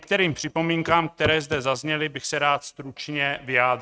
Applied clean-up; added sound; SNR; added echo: neural mask model RNNoise.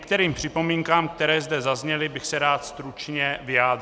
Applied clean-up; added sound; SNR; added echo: none; none; none; none.